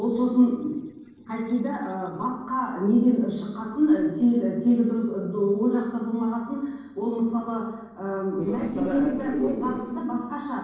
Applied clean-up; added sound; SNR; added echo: neural separator model SepFormer DNS4.